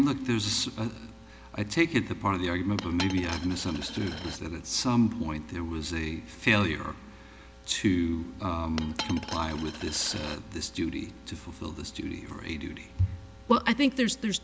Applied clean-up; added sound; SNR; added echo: none; Coin (dropping); 13 dB; none.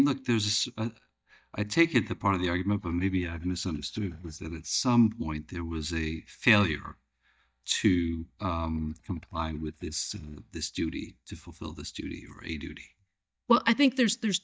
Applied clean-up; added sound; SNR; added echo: neural mask model DeepFilterNet 3.